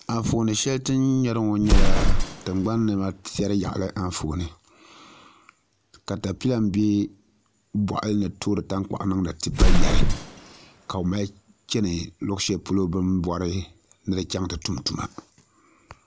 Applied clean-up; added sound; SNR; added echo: none; Explosion; -1 dB; none.